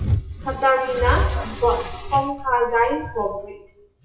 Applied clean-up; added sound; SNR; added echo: classical method WPE with log-MMSE.